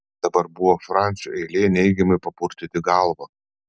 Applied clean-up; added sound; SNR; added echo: none; none; none; none.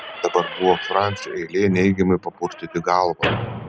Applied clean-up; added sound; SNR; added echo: none; Squeak / Slam; 9 dB; none.